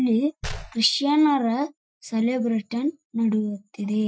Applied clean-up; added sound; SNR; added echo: classical method Wiener filter.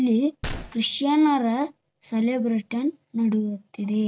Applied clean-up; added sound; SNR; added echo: none; Gunshot, gunfire; 15 dB; none.